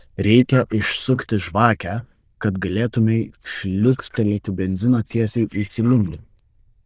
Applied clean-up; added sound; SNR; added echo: neural diffusion model UNIVERSE++.